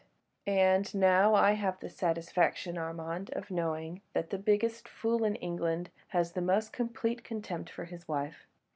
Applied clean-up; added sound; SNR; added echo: none; none; none; none.